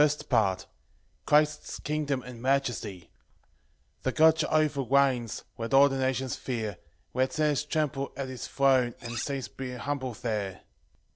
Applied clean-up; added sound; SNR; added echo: neural separator model SepFormer DNS4.